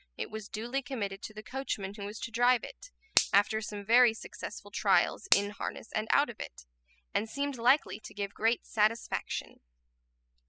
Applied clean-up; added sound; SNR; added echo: classical method spectral subtraction.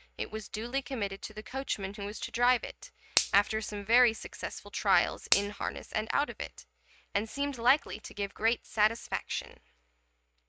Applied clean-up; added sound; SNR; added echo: neural mask model RNNoise.